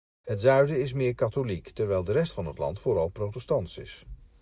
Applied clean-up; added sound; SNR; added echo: neural mask model DeepFilterNet 3.